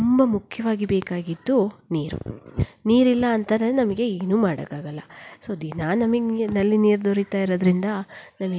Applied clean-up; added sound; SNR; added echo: none; none; none; none.